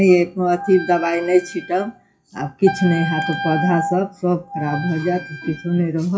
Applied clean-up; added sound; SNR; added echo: classical method WPE with log-MMSE.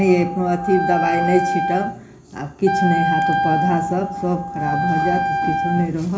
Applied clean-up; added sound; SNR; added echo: none; Wind instrument, woodwind instrument; 1 dB; reverberation time 0.4 s.